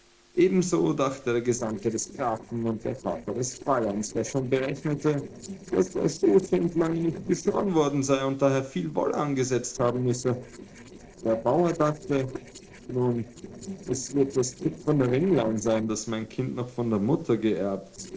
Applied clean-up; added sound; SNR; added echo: neural separator model SepFormer DNS4.